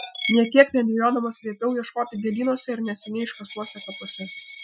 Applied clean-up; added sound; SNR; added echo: classical method Wiener filter.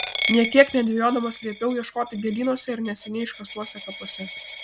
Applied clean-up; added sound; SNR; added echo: none; Coin (dropping); 10 dB; none.